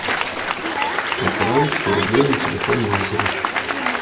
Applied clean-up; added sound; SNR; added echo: none; Applause; -2 dB; reverberation time 0.6 s.